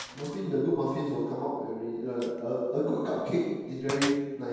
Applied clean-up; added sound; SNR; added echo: none; Gunshot, gunfire; 14 dB; reverberation time 1.2 s.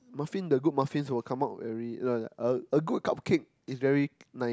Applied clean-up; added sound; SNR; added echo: none; none; none; none.